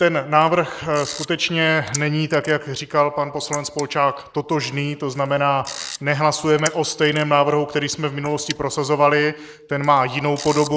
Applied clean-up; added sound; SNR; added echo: neural mask model Resemble Enhance denoiser.